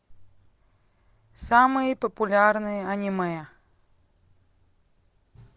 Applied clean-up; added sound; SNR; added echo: none; none; none; none.